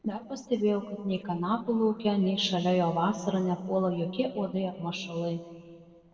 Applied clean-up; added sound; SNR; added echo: neural separator model SepFormer DNS4.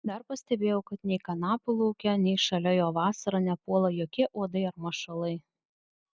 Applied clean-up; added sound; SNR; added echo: none; none; none; none.